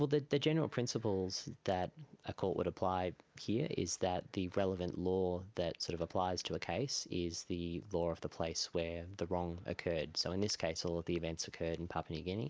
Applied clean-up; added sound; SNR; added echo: none; none; none; none.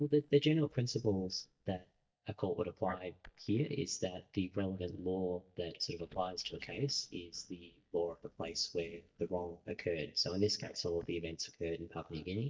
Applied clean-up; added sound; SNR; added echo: neural mask model DeepFilterNet 3.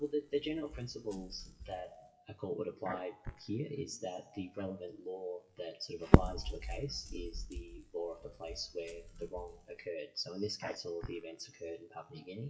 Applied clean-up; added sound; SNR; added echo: classical method WPE with log-MMSE.